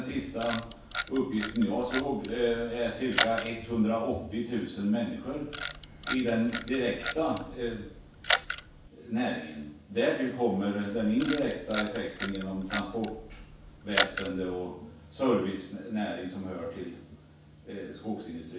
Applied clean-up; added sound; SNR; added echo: none; Camera; 1 dB; reverberation time 0.7 s.